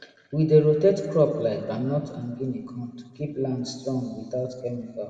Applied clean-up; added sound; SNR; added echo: none; none; none; reverberation time 1.7 s.